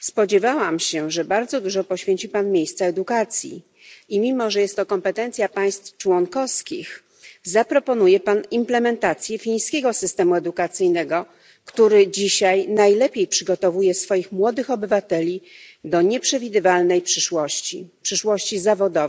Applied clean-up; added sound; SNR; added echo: none; none; none; none.